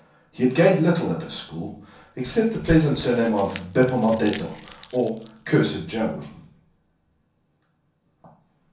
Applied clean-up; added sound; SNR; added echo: none; Crumpling, crinkling / Crushing; 15 dB; reverberation time 0.6 s.